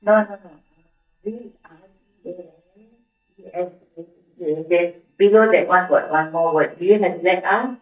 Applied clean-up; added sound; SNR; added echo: neural mask model DeepFilterNet 3.